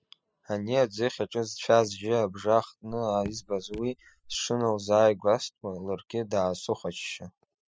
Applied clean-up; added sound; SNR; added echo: classical method spectral subtraction.